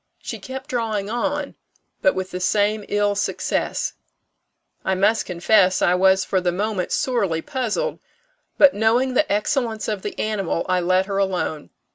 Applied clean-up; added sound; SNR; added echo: none; none; none; none.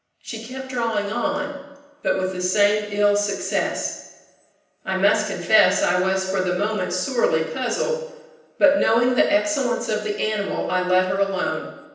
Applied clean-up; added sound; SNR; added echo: none; none; none; reverberation time 0.9 s.